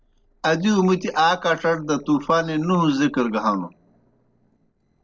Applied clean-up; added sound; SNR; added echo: neural separator model SepFormer DNS4.